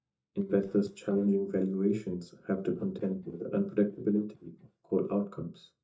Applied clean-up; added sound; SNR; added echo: neural mask model DeepFilterNet 3.